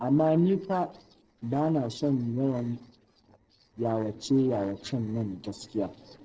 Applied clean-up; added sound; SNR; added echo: neural separator model SepFormer DNS4.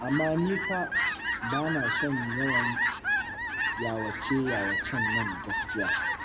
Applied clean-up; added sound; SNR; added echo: none; Fowl; -2 dB; reverberation time 1.3 s.